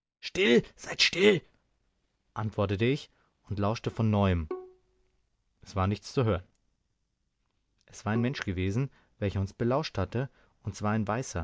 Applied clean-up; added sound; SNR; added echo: neural mask model DeepFilterNet 3.